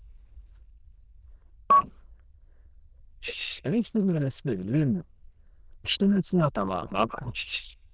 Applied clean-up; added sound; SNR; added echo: neural diffusion model UNIVERSE++.